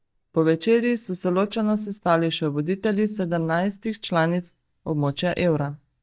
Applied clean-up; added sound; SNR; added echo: neural mask model DeepFilterNet 3.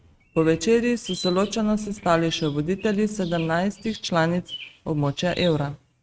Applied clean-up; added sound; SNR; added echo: neural mask model RNNoise.